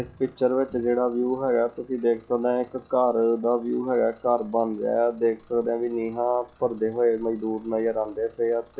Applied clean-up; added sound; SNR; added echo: classical method log-MMSE.